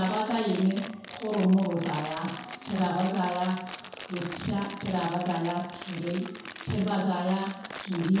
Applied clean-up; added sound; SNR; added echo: none; Crumpling, crinkling; 14 dB; reverberation time 0.6 s.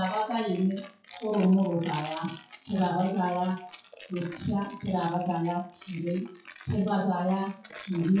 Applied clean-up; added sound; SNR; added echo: classical method WPE with log-MMSE.